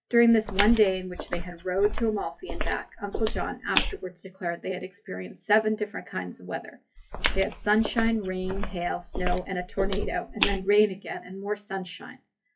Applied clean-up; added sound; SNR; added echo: classical method WPE with log-MMSE.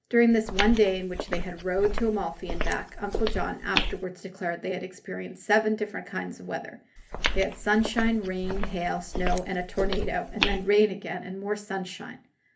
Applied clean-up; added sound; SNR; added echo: none; Walk, footsteps; 2 dB; reverberation time 0.3 s.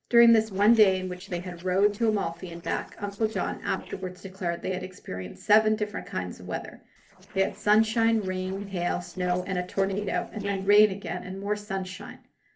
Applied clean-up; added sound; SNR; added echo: neural separator model SepFormer DNS4.